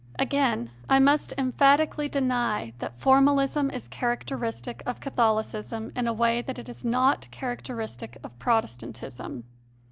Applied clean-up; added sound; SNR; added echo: none; none; none; none.